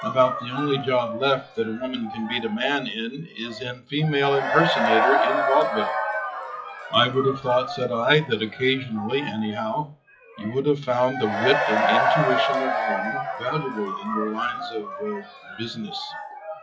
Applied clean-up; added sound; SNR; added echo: classical method WPE with log-MMSE.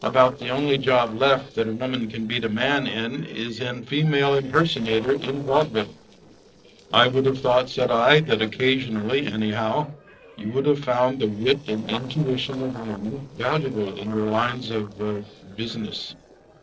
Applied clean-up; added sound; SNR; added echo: neural separator model SepFormer DNS4.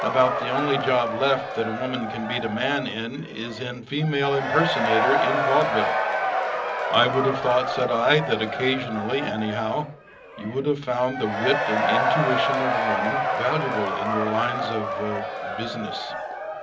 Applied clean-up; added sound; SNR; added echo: none; Crowd / Cheering; 1 dB; reverberation time 0.4 s.